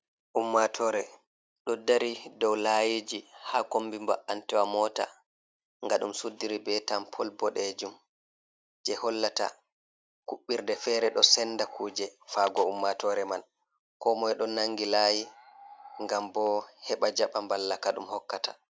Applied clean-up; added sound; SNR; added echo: none; Animal; 20 dB; none.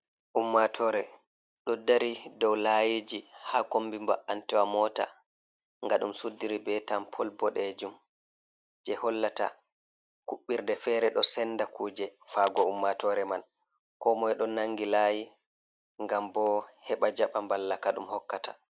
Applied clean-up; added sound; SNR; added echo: none; none; none; none.